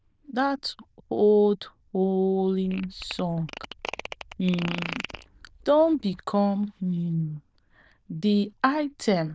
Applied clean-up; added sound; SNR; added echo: neural diffusion model UNIVERSE++.